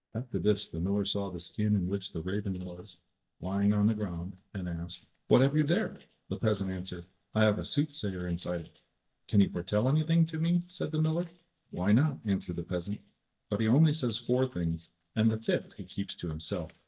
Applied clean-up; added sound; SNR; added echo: neural mask model DeepFilterNet 3.